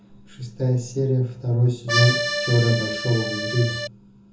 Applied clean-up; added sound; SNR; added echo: none; Accordion; 2 dB; reverberation time 0.5 s.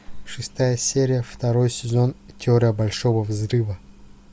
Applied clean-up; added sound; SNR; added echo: none; none; none; none.